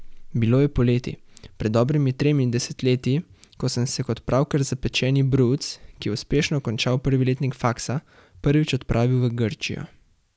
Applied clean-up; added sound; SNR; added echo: none; none; none; none.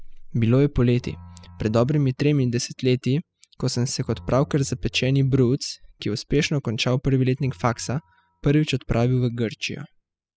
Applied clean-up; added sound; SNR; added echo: classical method spectral subtraction.